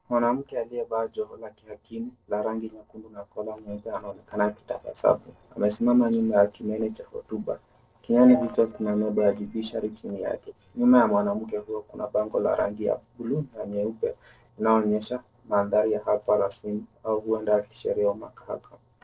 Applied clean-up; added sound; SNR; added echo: neural separator model SepFormer DNS4.